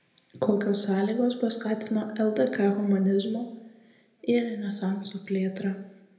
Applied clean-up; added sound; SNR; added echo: none; none; none; reverberation time 0.8 s.